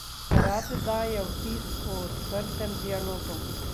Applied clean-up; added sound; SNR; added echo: none; Fire; -4 dB; none.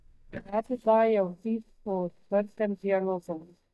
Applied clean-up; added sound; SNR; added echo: neural mask model DeepFilterNet 3.